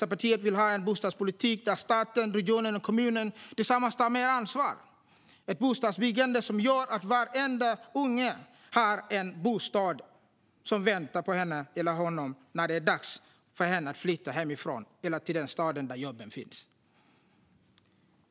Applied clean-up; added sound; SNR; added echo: none; none; none; none.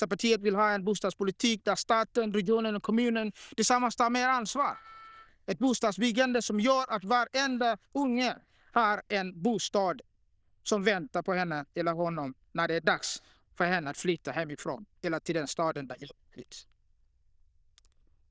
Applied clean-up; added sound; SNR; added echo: neural diffusion model UNIVERSE++.